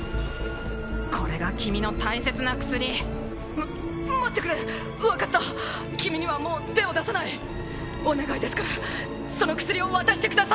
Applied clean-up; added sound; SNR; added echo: none; none; none; none.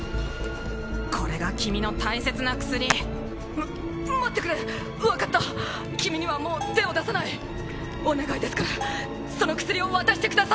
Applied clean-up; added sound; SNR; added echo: none; Hands + Bell; 12 dB; none.